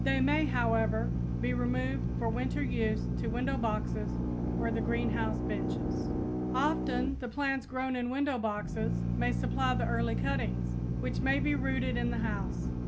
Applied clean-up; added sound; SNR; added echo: none; Drill; -2 dB; none.